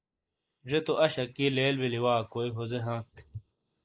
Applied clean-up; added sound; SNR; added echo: neural mask model Resemble Enhance denoiser.